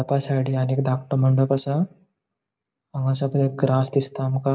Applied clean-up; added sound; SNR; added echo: none; none; none; none.